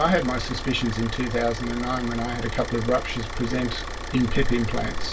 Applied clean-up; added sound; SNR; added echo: none; Idling / Car; 8 dB; reverberation time 0.1 s.